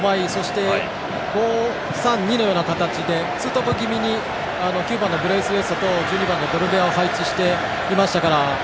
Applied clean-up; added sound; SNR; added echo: none; none; none; none.